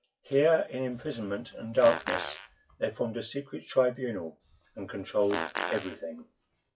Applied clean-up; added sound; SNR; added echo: classical method WPE with log-MMSE.